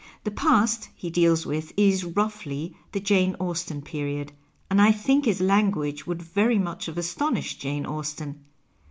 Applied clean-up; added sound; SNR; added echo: none; none; none; none.